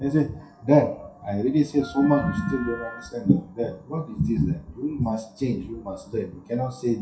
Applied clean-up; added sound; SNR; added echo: classical method WPE with log-MMSE.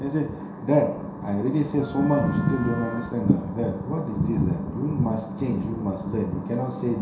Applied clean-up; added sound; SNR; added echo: none; Wind instrument, woodwind instrument; 15 dB; reverberation time 0.6 s.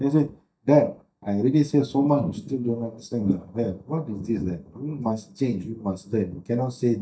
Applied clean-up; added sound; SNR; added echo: neural mask model DeepFilterNet 3.